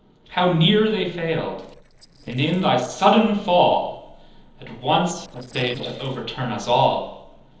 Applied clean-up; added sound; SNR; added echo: neural separator model SepFormer DNS4.